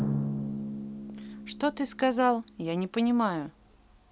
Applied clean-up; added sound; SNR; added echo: none; Drum; 6 dB; none.